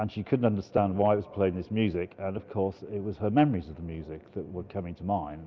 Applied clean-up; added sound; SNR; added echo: none; none; none; none.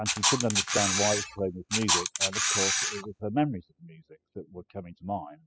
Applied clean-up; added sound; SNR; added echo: classical method spectral subtraction.